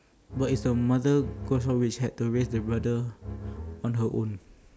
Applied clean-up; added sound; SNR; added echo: none; Bowed string instrument; 11 dB; none.